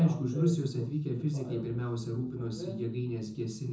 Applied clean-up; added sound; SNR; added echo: none; none; none; reverberation time 0.5 s.